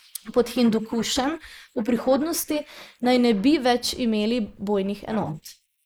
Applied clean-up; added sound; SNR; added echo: neural mask model Resemble Enhance denoiser.